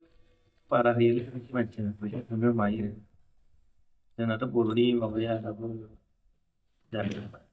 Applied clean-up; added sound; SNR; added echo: neural mask model DeepFilterNet 3.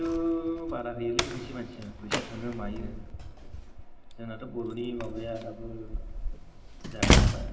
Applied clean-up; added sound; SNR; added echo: none; Slam; -4 dB; reverberation time 0.4 s.